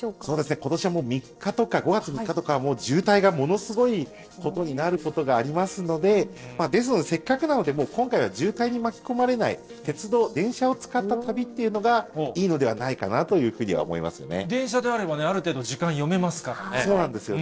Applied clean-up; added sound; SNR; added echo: neural separator model SepFormer DNS4.